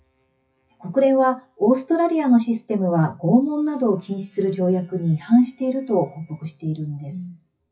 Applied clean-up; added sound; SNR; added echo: classical method WPE with log-MMSE.